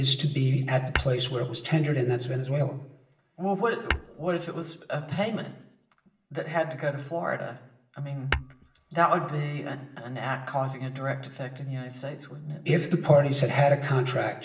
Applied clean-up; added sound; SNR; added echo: none; Tap / Hammer / Glass; 12 dB; reverberation time 0.7 s.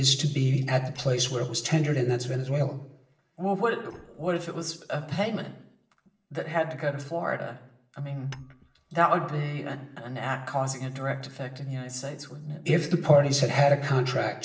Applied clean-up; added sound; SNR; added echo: neural separator model SepFormer DNS4.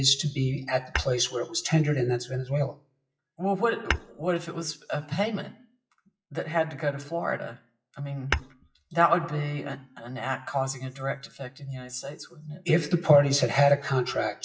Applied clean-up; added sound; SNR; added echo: classical method WPE with log-MMSE.